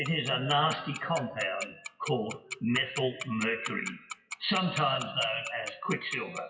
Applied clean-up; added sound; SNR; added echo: classical method WPE with log-MMSE.